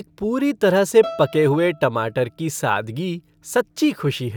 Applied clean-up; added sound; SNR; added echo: none; Bowed string instrument; 19 dB; none.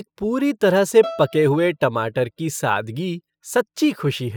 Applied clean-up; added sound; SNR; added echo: classical method spectral subtraction.